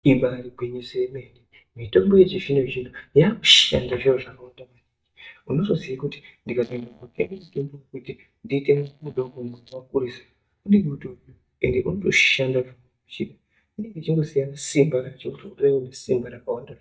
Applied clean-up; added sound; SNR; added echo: neural mask model DeepFilterNet 3.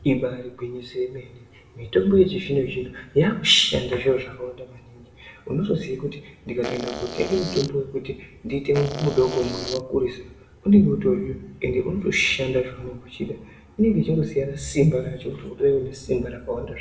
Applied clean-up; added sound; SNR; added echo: none; Fart; 8 dB; reverberation time 0.6 s.